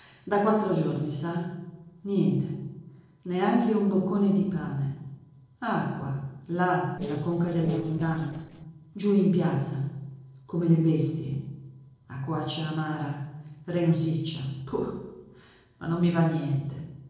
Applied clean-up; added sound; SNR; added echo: neural separator model SepFormer DNS4.